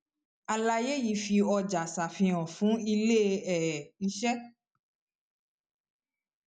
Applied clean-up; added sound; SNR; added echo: none; none; none; none.